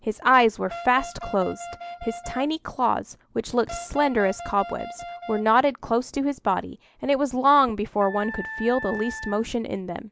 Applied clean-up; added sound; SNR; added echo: none; Wind instrument, woodwind instrument + Wind instrument, woodwind instrument; 13 dB; none.